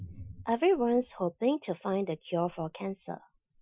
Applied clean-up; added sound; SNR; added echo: classical method Wiener filter.